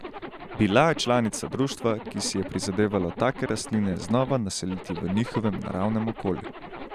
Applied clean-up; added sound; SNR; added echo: none; Zipper (clothing); 12 dB; none.